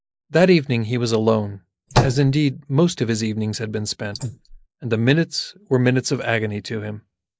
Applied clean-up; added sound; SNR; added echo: neural mask model Resemble Enhance denoiser.